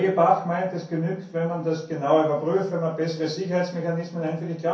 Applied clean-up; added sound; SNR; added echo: none; none; none; reverberation time 0.6 s.